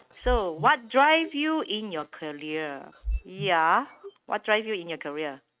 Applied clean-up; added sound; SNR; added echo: neural mask model RNNoise.